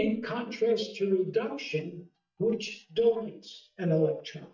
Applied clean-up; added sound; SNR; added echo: neural mask model DeepFilterNet 3.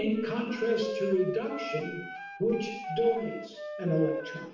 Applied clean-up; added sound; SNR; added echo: none; Wind instrument, woodwind instrument; 8 dB; reverberation time 0.7 s.